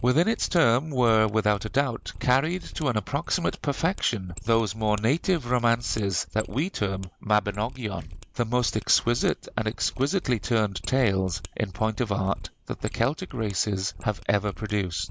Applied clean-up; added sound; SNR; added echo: none; Mechanisms; 16 dB; none.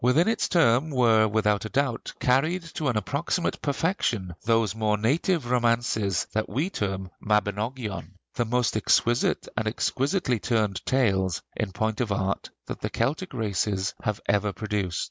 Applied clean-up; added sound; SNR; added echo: none; none; none; none.